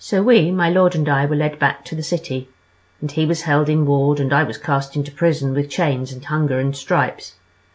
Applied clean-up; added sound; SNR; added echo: none; none; none; none.